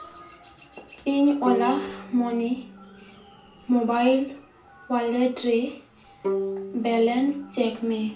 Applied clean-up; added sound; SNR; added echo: none; Bowed string instrument; 10 dB; reverberation time 0.4 s.